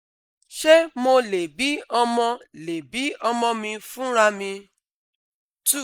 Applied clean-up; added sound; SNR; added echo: neural mask model Resemble Enhance denoiser.